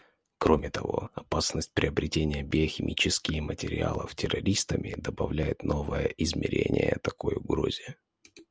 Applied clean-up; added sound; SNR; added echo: none; none; none; none.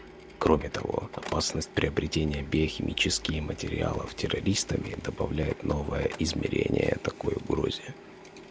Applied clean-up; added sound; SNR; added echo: none; Printer; 16 dB; none.